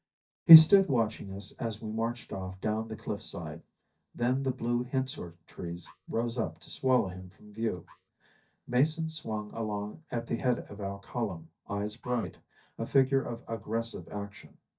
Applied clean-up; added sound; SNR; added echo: neural mask model DeepFilterNet 3.